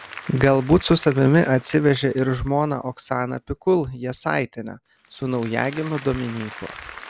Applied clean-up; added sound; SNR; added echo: none; Applause; 20 dB; none.